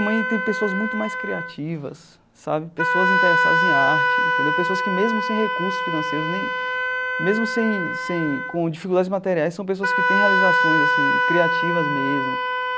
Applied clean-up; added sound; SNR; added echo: none; Wind instrument, woodwind instrument; -3 dB; none.